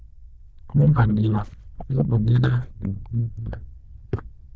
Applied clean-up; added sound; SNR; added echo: neural diffusion model UNIVERSE++.